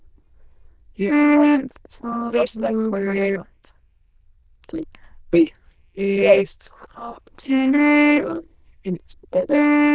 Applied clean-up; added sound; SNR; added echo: neural diffusion model UNIVERSE++.